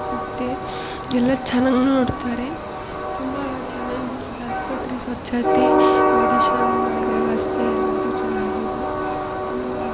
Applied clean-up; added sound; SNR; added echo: none; Train; -3 dB; none.